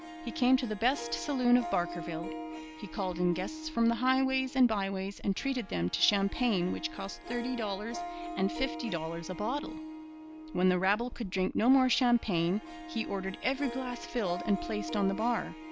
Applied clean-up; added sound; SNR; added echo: none; Harp; 11 dB; none.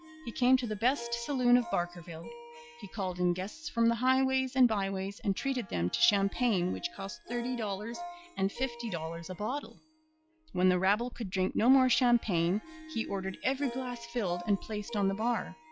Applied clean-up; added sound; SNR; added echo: classical method log-MMSE.